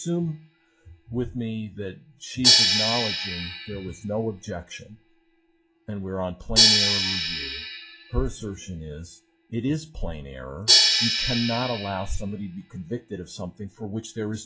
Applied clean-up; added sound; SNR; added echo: classical method log-MMSE.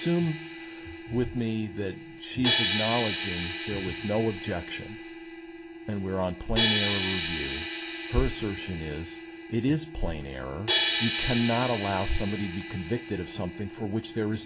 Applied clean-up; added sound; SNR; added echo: none; Crash cymbal; -3 dB; none.